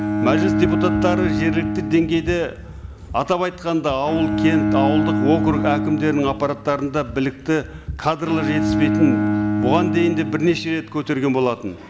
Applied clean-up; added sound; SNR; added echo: none; Bowed string instrument; 1 dB; none.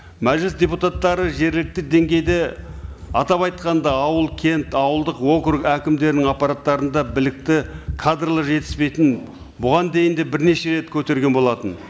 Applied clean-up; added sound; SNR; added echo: none; none; none; none.